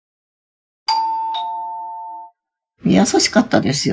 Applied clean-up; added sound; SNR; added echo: classical method Wiener filter.